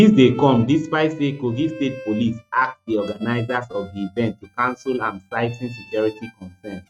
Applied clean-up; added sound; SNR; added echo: neural mask model RNNoise.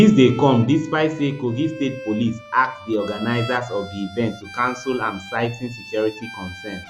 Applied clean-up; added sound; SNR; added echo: none; Bowed string instrument; 15 dB; none.